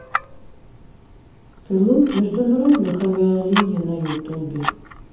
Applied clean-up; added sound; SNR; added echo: none; Camera; 11 dB; reverberation time 0.8 s.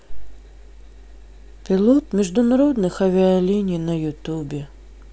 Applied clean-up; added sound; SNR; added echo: none; none; none; none.